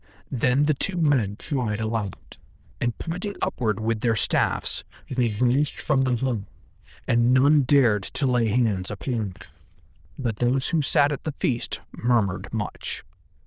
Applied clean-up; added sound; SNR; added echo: neural diffusion model UNIVERSE++.